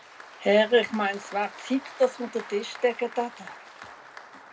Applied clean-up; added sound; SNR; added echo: none; Applause; 17 dB; reverberation time 0.2 s.